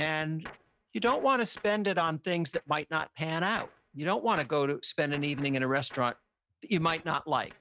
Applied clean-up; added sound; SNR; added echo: neural mask model RNNoise.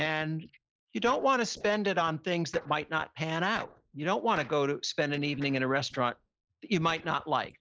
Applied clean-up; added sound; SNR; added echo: neural mask model Resemble Enhance denoiser.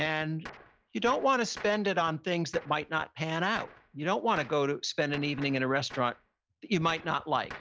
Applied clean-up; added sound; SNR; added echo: none; Gunshot, gunfire; 19 dB; none.